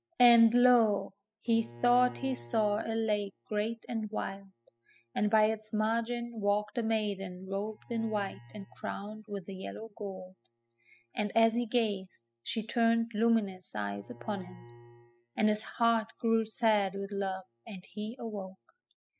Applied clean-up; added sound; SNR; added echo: classical method spectral subtraction.